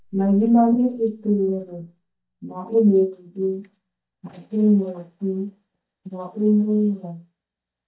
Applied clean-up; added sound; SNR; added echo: neural mask model DeepFilterNet 3.